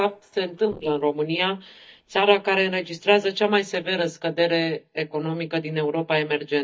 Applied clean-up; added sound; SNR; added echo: neural mask model DeepFilterNet 3.